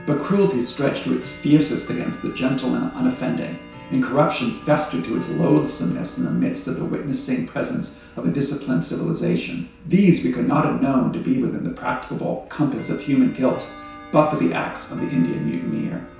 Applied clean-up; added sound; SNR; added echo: none; Tick-tock / Bell; 19 dB; reverberation time 0.6 s.